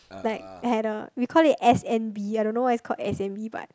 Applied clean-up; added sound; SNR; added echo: none; Burping, eructation; 19 dB; none.